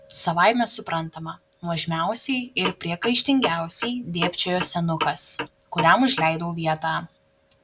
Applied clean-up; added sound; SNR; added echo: none; Clock; 9 dB; none.